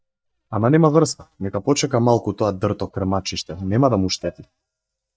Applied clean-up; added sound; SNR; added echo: neural mask model DeepFilterNet 3.